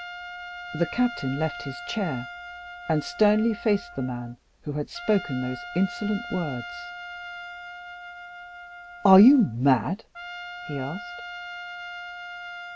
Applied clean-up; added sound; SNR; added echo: none; Trumpet; 12 dB; none.